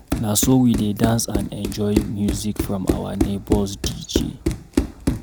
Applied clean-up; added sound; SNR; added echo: none; Run; 2 dB; none.